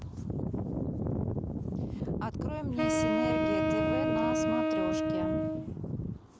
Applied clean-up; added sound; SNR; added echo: none; Wind instrument, woodwind instrument; -5 dB; none.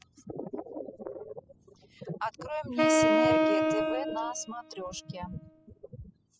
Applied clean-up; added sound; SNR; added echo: classical method spectral subtraction.